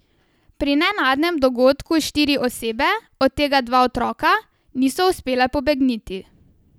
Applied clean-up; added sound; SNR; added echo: none; none; none; none.